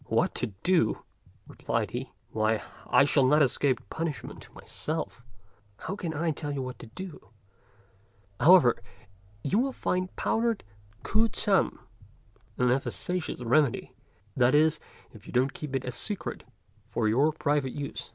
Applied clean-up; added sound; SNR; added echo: none; none; none; none.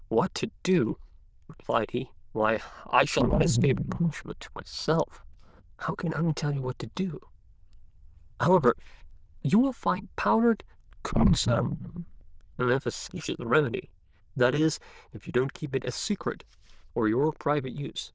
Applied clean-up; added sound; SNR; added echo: neural diffusion model UNIVERSE++.